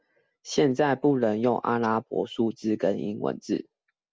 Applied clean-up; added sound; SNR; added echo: none; none; none; none.